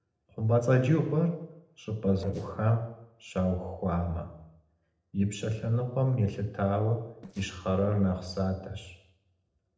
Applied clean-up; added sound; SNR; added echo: neural separator model SepFormer DNS4.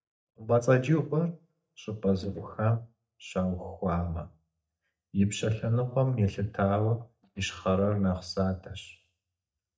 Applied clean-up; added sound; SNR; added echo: neural mask model DeepFilterNet 3.